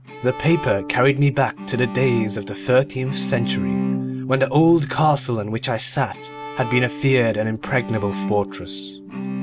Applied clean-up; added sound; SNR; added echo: none; Bowed string instrument; 8 dB; none.